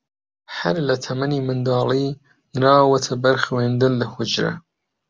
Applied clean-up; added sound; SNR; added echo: none; none; none; none.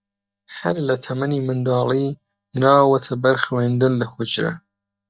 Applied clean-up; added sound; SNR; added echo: neural mask model DeepFilterNet 3.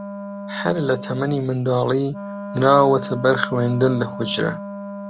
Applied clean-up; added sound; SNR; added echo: none; Wind instrument, woodwind instrument; 11 dB; none.